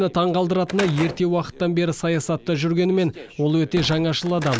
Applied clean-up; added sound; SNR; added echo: none; Slam / Wood; 15 dB; none.